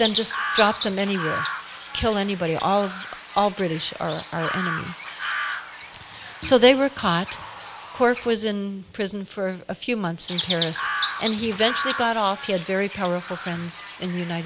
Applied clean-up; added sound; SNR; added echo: none; Chirp, tweet; 7 dB; none.